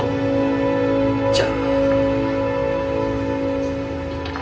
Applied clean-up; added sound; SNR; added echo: none; none; none; reverberation time 0.5 s.